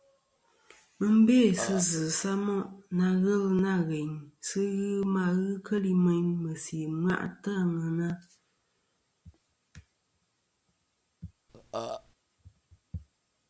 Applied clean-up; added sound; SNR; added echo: none; Burping, eructation; 9 dB; none.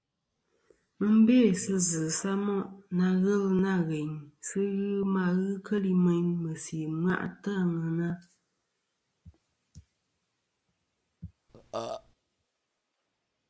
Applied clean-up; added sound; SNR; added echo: neural mask model Resemble Enhance denoiser.